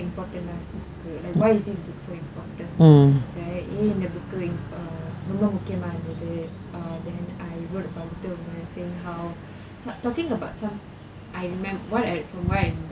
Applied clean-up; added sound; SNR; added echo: none; none; none; none.